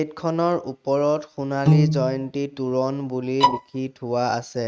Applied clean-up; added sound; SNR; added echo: neural mask model RNNoise.